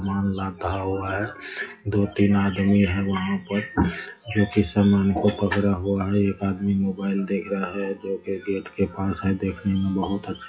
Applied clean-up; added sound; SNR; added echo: classical method WPE with log-MMSE.